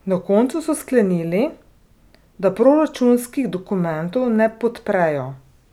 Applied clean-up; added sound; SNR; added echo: none; none; none; none.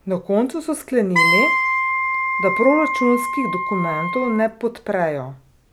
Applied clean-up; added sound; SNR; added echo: none; Wind instrument, woodwind instrument; -1 dB; none.